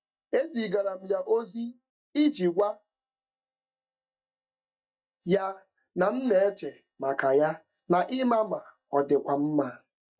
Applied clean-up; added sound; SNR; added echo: neural mask model DeepFilterNet 3.